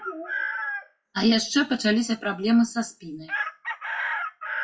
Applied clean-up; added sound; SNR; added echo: classical method WPE with log-MMSE.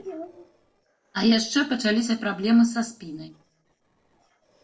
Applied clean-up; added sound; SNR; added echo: neural separator model SepFormer DNS4.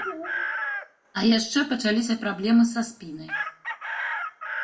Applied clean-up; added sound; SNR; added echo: none; Chicken, rooster; 8 dB; reverberation time 0.3 s.